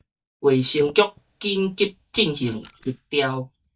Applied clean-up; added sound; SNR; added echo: neural mask model DeepFilterNet 3.